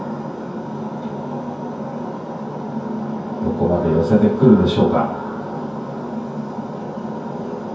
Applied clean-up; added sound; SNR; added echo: none; none; none; reverberation time 0.6 s.